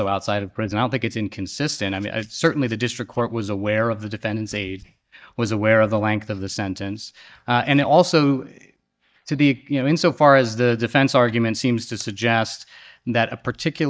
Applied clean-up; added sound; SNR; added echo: neural mask model DeepFilterNet 3.